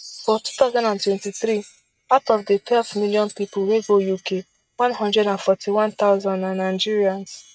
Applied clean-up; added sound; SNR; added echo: neural mask model RNNoise.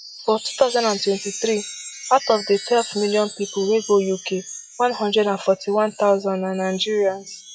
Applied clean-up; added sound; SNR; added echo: classical method log-MMSE.